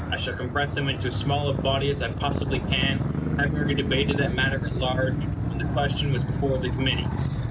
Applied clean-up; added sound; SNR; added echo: none; Motorcycle; -1 dB; none.